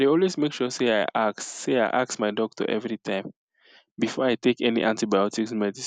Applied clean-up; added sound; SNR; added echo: none; none; none; none.